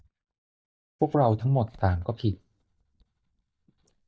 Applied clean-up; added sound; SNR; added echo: neural mask model DeepFilterNet 3.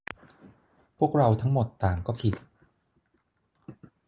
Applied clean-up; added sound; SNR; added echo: none; none; none; none.